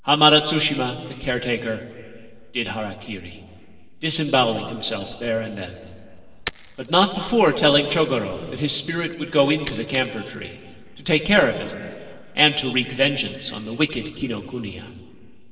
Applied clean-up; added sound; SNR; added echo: neural separator model SepFormer DNS4.